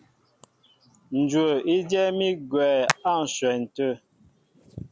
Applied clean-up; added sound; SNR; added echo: none; Hands; 13 dB; none.